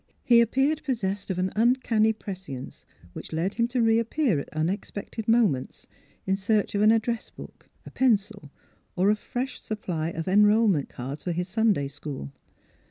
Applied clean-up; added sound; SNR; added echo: none; none; none; none.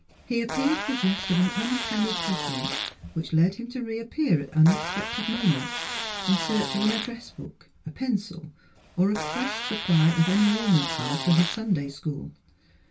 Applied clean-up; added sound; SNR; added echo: none; Fart; 6 dB; reverberation time 0.1 s.